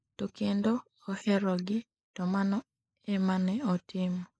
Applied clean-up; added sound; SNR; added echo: neural mask model Resemble Enhance denoiser.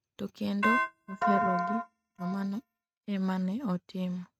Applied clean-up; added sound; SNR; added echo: neural mask model RNNoise.